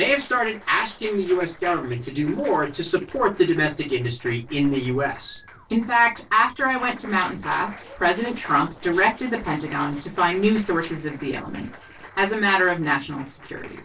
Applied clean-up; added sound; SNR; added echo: neural separator model SepFormer DNS4.